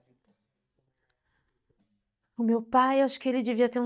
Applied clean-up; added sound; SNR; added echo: neural mask model DeepFilterNet 3.